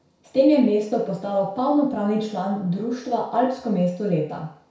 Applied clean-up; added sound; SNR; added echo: none; none; none; reverberation time 0.6 s.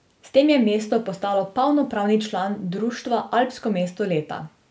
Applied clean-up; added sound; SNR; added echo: none; none; none; none.